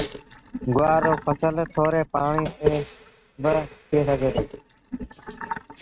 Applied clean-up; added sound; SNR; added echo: neural mask model RNNoise.